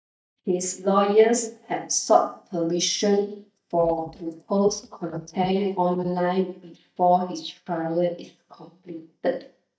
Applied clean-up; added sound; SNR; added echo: neural mask model DeepFilterNet 3.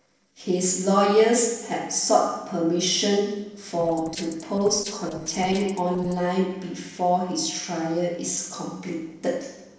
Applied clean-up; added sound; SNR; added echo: neural separator model SepFormer DNS4.